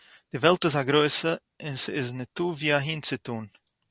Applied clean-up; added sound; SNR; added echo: none; none; none; none.